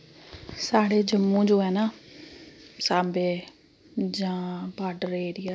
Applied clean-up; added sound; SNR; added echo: none; none; none; none.